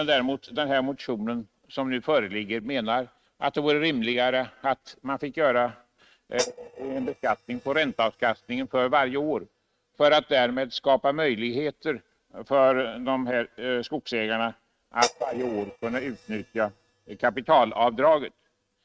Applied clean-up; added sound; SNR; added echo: neural mask model RNNoise.